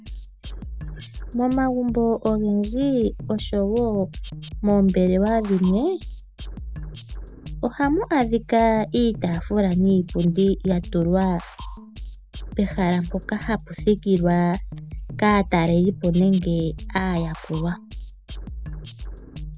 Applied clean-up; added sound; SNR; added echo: none; Drum kit; 11 dB; none.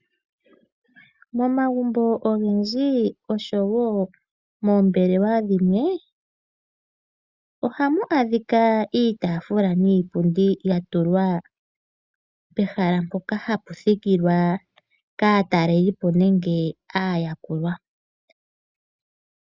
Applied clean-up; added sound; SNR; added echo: none; none; none; none.